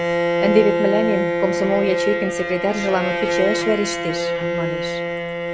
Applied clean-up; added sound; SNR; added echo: none; Bowed string instrument; -1 dB; none.